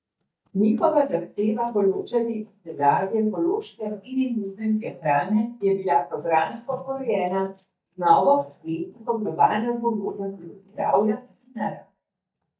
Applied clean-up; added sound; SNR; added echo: neural mask model DeepFilterNet 3.